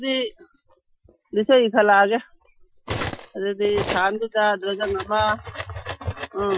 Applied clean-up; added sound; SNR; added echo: classical method Wiener filter.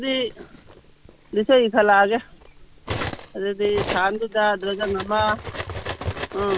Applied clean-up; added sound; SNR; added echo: none; Cutlery, silverware; 10 dB; none.